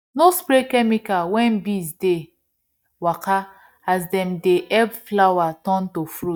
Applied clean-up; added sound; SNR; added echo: neural mask model DeepFilterNet 3.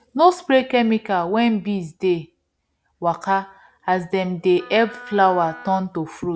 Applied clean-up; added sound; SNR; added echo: none; Wind instrument, woodwind instrument; 20 dB; none.